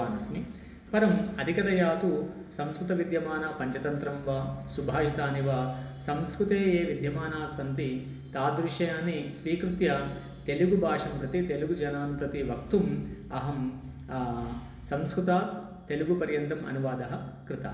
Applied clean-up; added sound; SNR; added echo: none; none; none; reverberation time 0.9 s.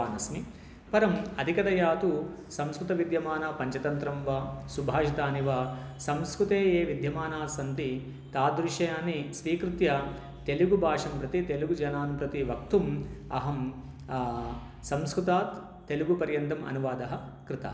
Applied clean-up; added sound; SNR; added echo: none; none; none; none.